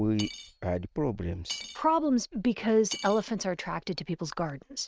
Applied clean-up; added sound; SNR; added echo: neural mask model RNNoise.